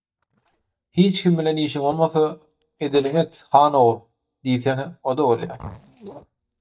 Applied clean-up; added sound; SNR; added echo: neural mask model DeepFilterNet 3.